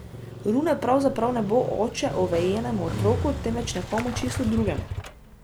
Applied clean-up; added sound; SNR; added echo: none; Motorcycle; 7 dB; none.